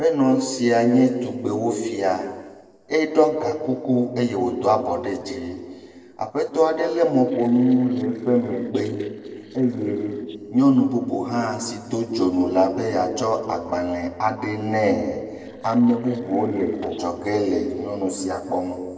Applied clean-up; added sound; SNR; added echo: neural separator model SepFormer DNS4.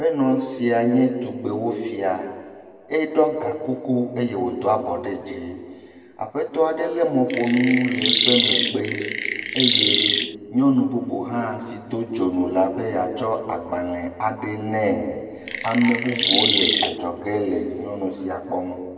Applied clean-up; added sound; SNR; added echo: none; Chirp, tweet; -2 dB; reverberation time 1.9 s.